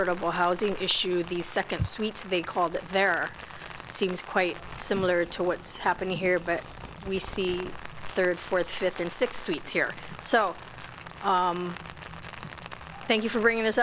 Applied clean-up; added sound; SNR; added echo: none; Rain; 13 dB; none.